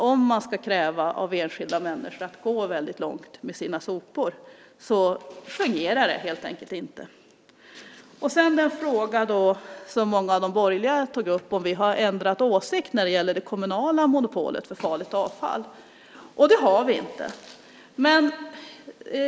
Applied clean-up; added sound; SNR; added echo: none; none; none; none.